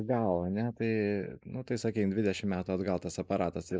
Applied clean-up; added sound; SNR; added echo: neural mask model Resemble Enhance denoiser.